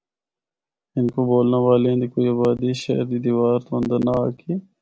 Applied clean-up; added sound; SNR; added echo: none; none; none; none.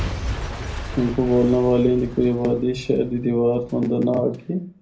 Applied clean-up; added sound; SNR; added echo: none; Shatter / Crushing / Boom; 11 dB; reverberation time 0.3 s.